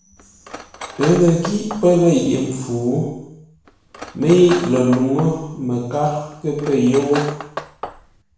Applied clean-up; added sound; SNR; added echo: none; Cutlery, silverware; 13 dB; reverberation time 0.9 s.